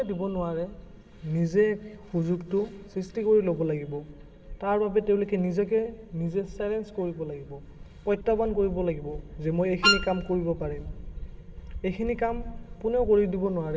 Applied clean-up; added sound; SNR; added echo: none; Wind instrument, woodwind instrument; -2 dB; reverberation time 2.3 s.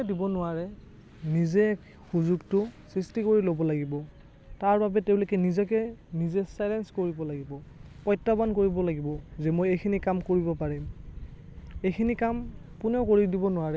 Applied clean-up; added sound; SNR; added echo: none; none; none; none.